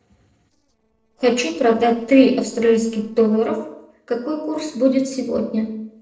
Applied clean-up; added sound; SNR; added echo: neural separator model SepFormer DNS4.